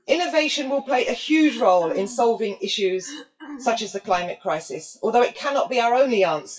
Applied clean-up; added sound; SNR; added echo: classical method WPE with log-MMSE.